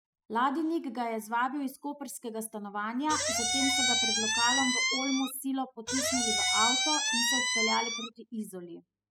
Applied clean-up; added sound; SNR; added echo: classical method spectral subtraction.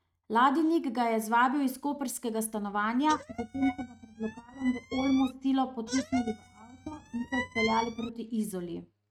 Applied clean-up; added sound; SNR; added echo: neural mask model RNNoise.